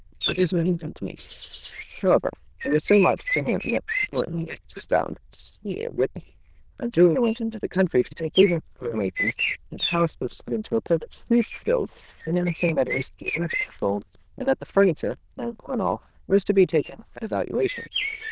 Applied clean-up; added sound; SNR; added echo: neural diffusion model UNIVERSE++.